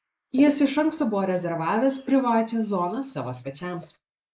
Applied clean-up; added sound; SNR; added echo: neural mask model Resemble Enhance denoiser.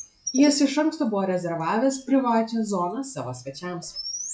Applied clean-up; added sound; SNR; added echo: classical method log-MMSE.